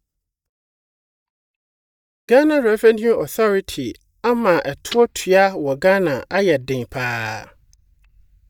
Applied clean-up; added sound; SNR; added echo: neural mask model DeepFilterNet 3.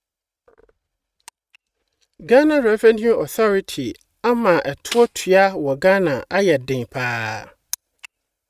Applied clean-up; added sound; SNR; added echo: neural mask model RNNoise.